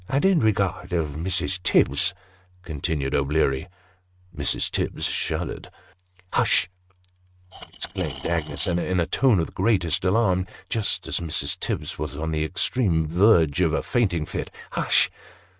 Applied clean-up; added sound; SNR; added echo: neural mask model RNNoise.